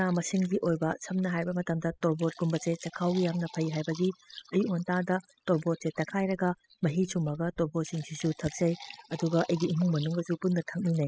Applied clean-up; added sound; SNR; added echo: classical method spectral subtraction.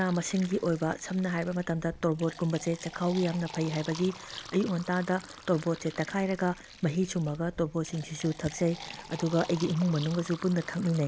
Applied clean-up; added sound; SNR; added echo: none; Fill (with liquid); 17 dB; none.